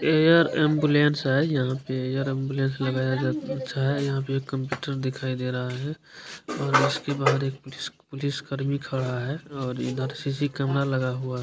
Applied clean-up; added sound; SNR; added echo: none; none; none; none.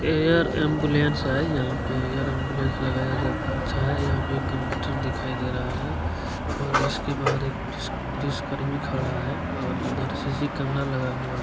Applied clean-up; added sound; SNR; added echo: none; Motor vehicle (road); 1 dB; none.